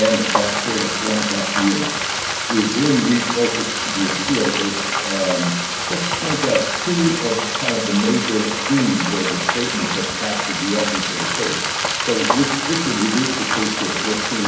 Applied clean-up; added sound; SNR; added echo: none; Frying (food); 1 dB; reverberation time 1.0 s.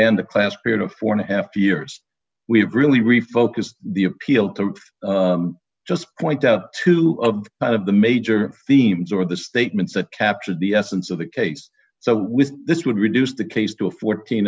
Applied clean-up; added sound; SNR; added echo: none; none; none; none.